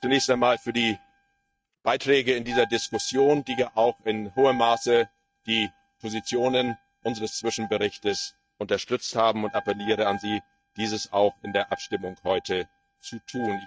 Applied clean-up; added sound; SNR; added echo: neural mask model RNNoise.